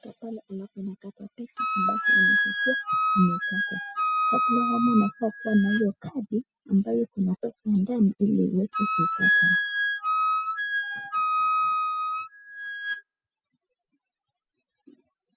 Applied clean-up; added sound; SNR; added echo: classical method spectral subtraction.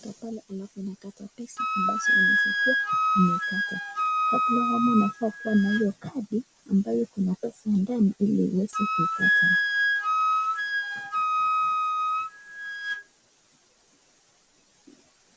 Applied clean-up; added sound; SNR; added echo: none; Wind instrument, woodwind instrument; -2 dB; none.